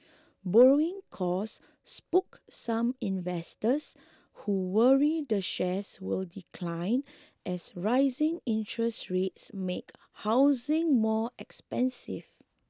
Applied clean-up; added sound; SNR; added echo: none; none; none; none.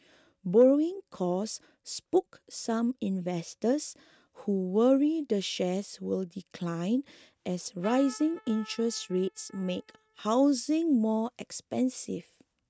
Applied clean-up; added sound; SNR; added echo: neural mask model RNNoise.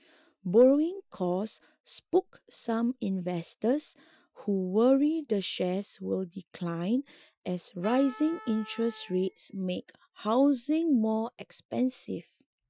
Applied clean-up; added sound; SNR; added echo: classical method Wiener filter.